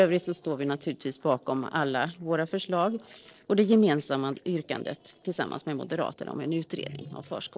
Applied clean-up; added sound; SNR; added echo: neural separator model SepFormer DNS4.